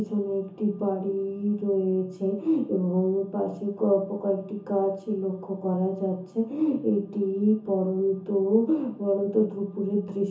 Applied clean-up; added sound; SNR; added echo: none; none; none; reverberation time 0.7 s.